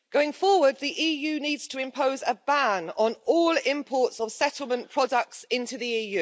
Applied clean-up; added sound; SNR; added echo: none; none; none; none.